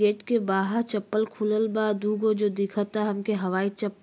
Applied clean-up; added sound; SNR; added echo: none; none; none; none.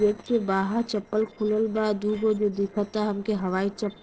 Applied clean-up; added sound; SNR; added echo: neural separator model SepFormer DNS4.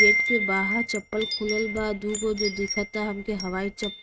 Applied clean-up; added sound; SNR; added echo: neural mask model RNNoise.